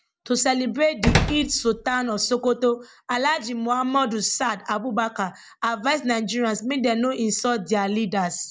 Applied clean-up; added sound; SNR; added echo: none; Slam; 3 dB; none.